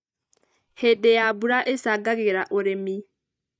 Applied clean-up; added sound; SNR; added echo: neural mask model DeepFilterNet 3.